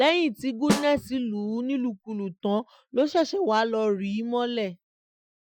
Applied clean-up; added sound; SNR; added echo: classical method Wiener filter.